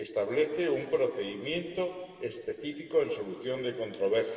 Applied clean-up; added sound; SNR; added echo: none; none; none; reverberation time 2.3 s.